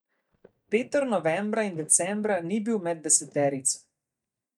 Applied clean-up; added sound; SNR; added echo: neural mask model DeepFilterNet 3.